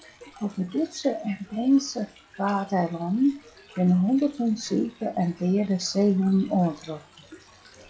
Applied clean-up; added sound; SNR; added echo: classical method log-MMSE.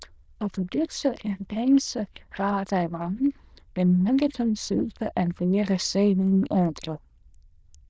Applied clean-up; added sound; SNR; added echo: neural diffusion model UNIVERSE++.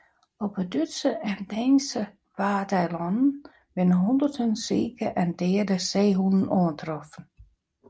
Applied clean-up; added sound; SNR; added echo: none; none; none; none.